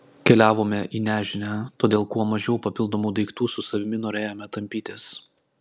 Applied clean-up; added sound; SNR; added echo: none; none; none; none.